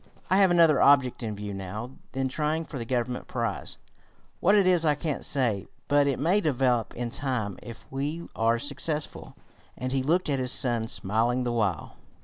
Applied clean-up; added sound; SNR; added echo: none; Livestock, farm animals, working animals; 19 dB; none.